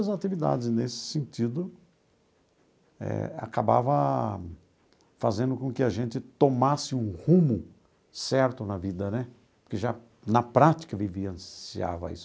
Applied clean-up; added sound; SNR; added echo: none; none; none; none.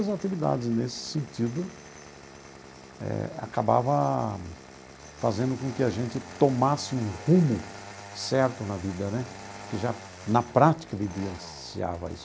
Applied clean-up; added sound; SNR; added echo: none; Engine starting; 16 dB; none.